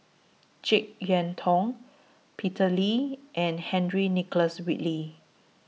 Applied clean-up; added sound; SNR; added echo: none; none; none; none.